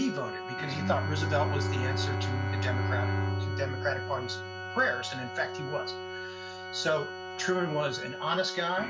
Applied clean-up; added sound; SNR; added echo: none; Organ + Bowed string instrument; 0 dB; none.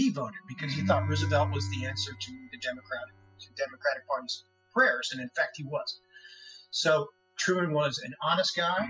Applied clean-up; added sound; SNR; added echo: classical method spectral subtraction.